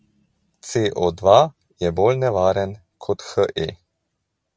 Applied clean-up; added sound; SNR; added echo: none; none; none; none.